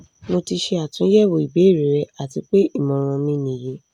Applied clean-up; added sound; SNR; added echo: none; none; none; none.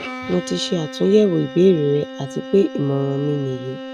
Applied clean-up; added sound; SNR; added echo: none; Bowed string instrument; 13 dB; none.